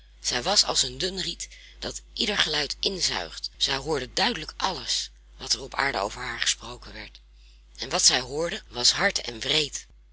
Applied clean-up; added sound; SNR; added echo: none; none; none; none.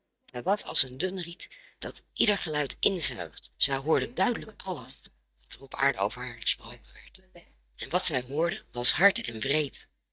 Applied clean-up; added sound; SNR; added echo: neural mask model DeepFilterNet 3.